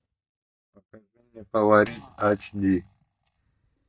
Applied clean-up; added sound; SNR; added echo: neural mask model DeepFilterNet 3.